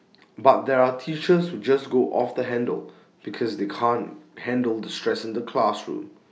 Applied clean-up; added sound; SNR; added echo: none; none; none; none.